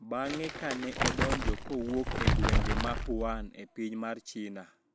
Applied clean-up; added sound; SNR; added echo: none; Crumpling, crinkling + Bass drum; -4 dB; none.